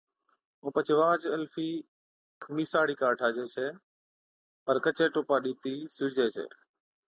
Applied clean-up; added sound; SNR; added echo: none; none; none; none.